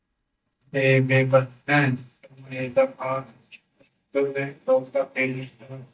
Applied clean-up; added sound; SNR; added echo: neural mask model DeepFilterNet 3.